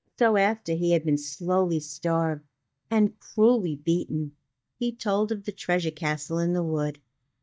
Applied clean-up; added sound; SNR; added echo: neural mask model DeepFilterNet 3.